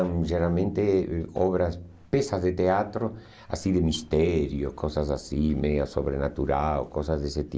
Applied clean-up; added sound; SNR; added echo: none; none; none; none.